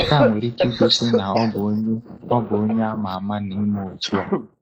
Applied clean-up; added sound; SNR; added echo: neural mask model Resemble Enhance denoiser.